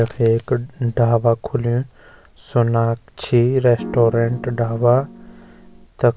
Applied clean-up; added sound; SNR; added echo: none; Piano; 14 dB; none.